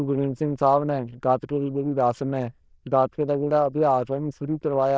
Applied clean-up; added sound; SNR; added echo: neural diffusion model UNIVERSE++.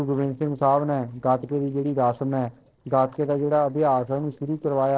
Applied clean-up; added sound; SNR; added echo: neural separator model SepFormer DNS4.